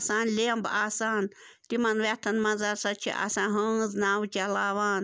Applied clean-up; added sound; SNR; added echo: none; none; none; none.